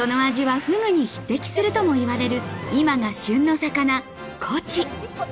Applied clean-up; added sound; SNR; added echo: none; none; none; none.